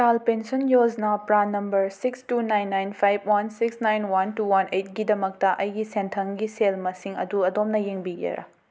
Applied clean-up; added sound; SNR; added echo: none; none; none; none.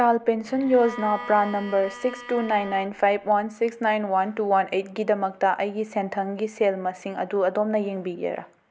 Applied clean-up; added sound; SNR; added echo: none; Bowed string instrument; 15 dB; none.